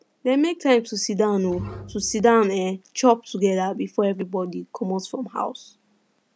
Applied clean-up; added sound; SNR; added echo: none; Bowed string instrument; 14 dB; none.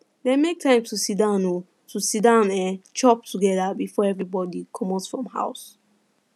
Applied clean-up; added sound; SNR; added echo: none; none; none; none.